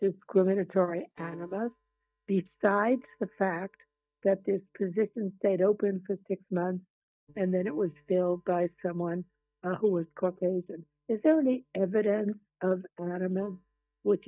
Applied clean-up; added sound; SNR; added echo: neural mask model DeepFilterNet 3.